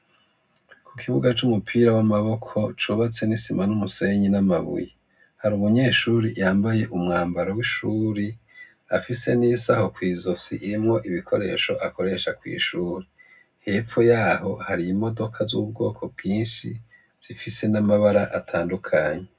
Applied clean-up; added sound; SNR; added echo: none; none; none; reverberation time 0.3 s.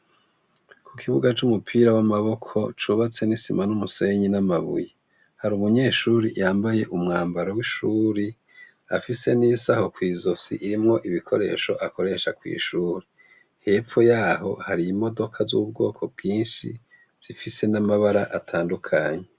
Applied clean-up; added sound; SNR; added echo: none; none; none; none.